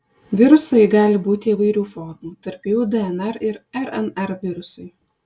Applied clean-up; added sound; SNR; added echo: none; none; none; none.